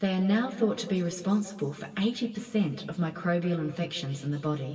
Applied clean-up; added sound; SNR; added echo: none; none; none; reverberation time 1.9 s.